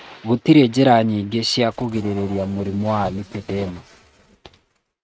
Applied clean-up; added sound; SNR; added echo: neural mask model RNNoise.